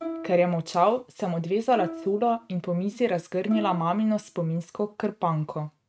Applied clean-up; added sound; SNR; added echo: neural mask model RNNoise.